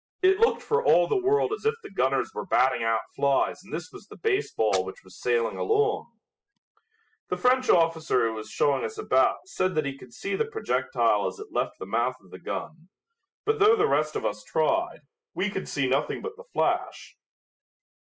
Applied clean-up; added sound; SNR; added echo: classical method spectral subtraction.